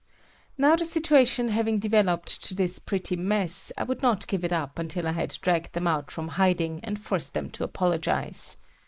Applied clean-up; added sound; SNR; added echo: neural mask model Resemble Enhance denoiser.